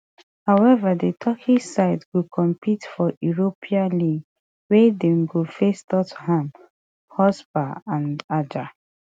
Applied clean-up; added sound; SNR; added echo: none; none; none; none.